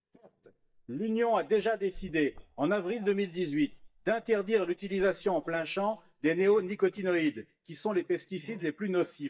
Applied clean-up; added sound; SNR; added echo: neural mask model DeepFilterNet 3.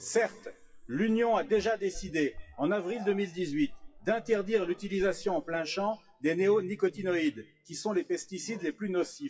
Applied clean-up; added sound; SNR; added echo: classical method WPE with log-MMSE.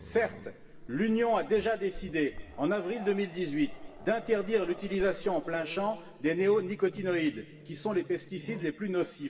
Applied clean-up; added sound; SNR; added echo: none; Growling; 15 dB; reverberation time 2.4 s.